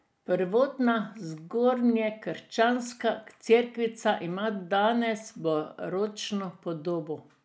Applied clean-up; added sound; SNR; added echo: none; none; none; none.